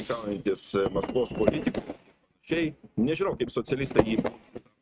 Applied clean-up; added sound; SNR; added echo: neural mask model RNNoise.